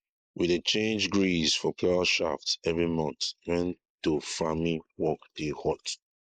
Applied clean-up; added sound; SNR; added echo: neural mask model Resemble Enhance denoiser.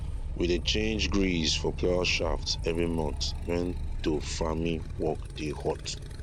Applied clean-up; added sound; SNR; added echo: none; Motorcycle; 3 dB; none.